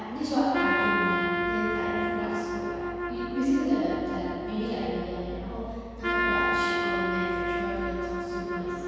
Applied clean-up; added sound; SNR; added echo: none; Trumpet; -1 dB; reverberation time 2.1 s.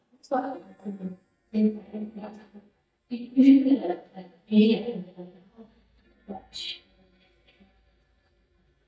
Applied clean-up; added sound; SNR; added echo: neural mask model DeepFilterNet 3.